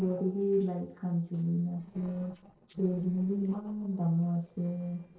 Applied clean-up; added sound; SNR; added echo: neural separator model SepFormer DNS4.